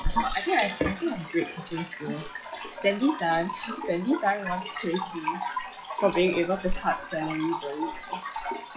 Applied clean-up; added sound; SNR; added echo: classical method log-MMSE.